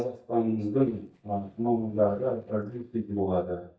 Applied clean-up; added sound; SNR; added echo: neural mask model DeepFilterNet 3.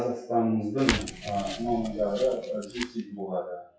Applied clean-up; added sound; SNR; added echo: classical method WPE with log-MMSE.